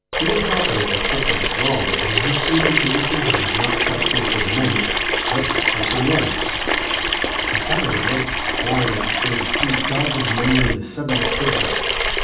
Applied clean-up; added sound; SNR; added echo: none; Sink (filling or washing) / Water tap, faucet; -4 dB; reverberation time 0.6 s.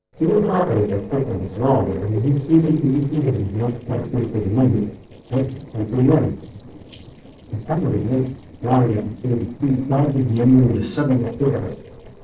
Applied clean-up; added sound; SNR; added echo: neural separator model SepFormer DNS4.